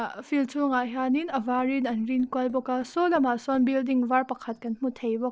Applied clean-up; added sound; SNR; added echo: neural separator model SepFormer DNS4.